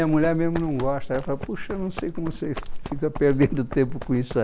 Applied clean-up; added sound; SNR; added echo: none; Run; 6 dB; none.